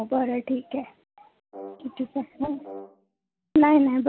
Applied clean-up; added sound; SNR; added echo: none; Brass instrument; 19 dB; none.